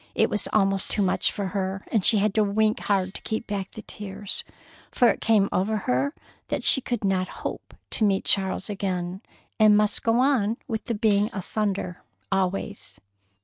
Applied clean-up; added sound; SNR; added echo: neural mask model RNNoise.